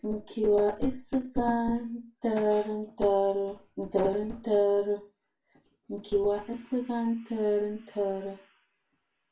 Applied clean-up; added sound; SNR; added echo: none; none; none; reverberation time 0.3 s.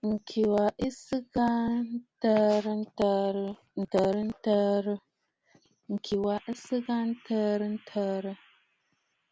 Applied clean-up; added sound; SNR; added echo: none; none; none; none.